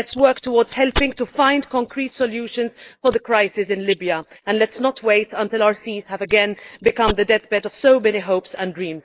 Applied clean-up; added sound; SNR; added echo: neural mask model Resemble Enhance denoiser.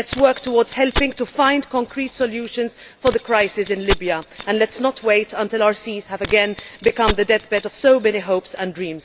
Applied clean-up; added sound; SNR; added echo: none; Keys jangling; 11 dB; none.